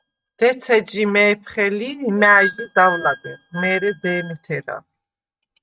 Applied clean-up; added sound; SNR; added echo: neural mask model RNNoise.